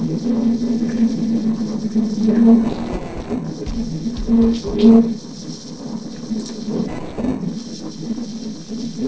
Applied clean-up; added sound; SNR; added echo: neural separator model SepFormer DNS4.